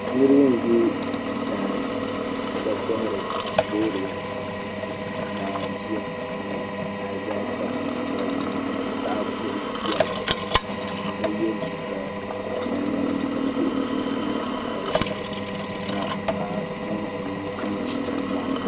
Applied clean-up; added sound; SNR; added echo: none; Drill; -3 dB; none.